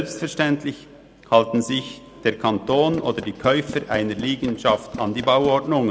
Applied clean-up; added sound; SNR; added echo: none; Tools; 14 dB; none.